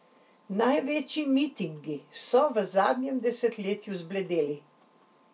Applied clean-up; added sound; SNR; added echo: none; none; none; none.